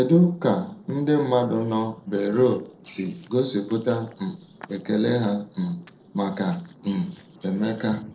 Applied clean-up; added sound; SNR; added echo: neural separator model SepFormer DNS4.